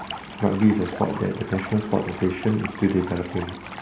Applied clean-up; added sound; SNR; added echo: none; Stream; 12 dB; none.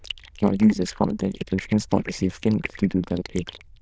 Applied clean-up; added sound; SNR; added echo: neural diffusion model UNIVERSE++.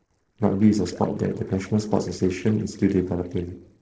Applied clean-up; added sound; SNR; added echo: neural separator model SepFormer DNS4.